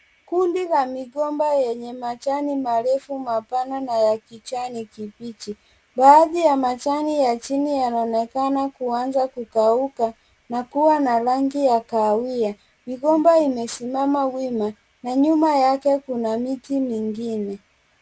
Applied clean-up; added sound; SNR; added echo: none; none; none; none.